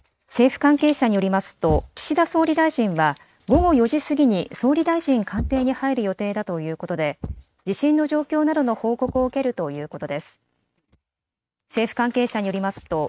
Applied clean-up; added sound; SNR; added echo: neural mask model RNNoise.